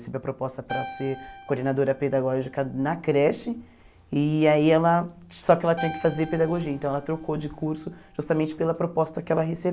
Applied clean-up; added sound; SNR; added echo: none; Keyboard (musical); 18 dB; none.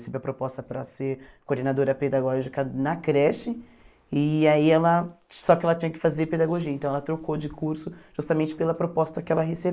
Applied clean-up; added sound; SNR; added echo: neural mask model Resemble Enhance denoiser.